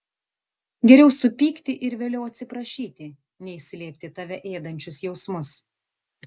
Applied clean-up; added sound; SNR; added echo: none; none; none; none.